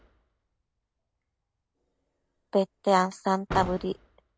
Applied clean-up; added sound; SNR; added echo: none; Slam / Car; 13 dB; none.